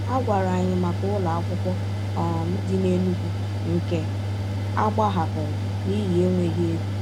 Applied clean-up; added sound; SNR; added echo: none; Mechanical fan; 0 dB; none.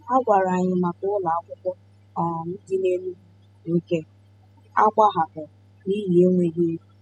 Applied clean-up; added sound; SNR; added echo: classical method spectral subtraction.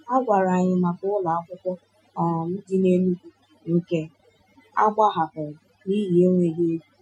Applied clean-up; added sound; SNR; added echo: classical method Wiener filter.